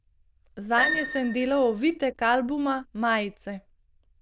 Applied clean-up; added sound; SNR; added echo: neural diffusion model UNIVERSE++.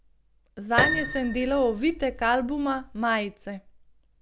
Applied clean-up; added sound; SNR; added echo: none; Piano; 4 dB; none.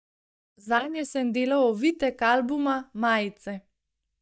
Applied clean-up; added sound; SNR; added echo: neural mask model DeepFilterNet 3.